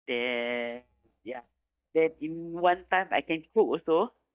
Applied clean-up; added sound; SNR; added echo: neural mask model DeepFilterNet 3.